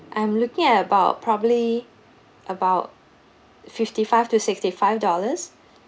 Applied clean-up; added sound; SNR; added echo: none; none; none; none.